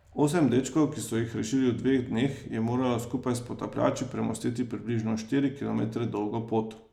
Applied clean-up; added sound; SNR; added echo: none; none; none; none.